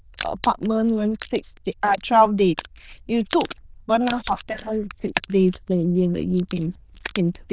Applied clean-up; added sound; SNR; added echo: neural diffusion model UNIVERSE++.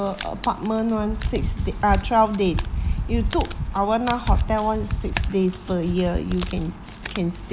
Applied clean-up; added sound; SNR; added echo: none; Crumpling, crinkling; 17 dB; none.